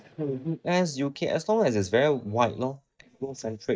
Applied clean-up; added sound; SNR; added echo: neural mask model DeepFilterNet 3.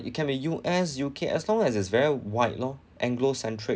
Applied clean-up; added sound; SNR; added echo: none; none; none; none.